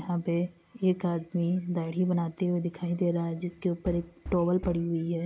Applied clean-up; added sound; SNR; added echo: none; Knock; 13 dB; none.